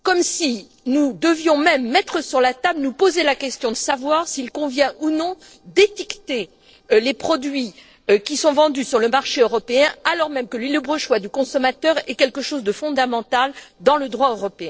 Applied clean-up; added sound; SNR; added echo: neural separator model SepFormer DNS4.